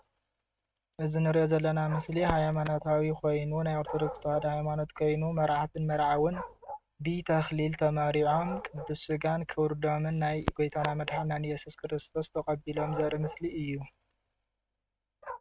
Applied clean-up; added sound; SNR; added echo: neural mask model RNNoise.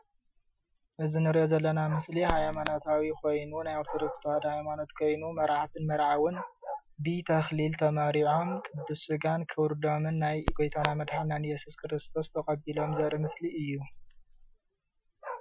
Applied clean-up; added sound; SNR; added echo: classical method Wiener filter.